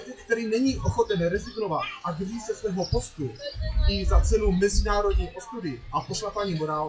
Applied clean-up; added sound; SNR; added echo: classical method WPE with log-MMSE.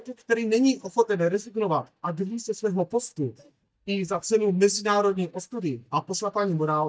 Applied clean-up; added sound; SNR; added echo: neural mask model DeepFilterNet 3.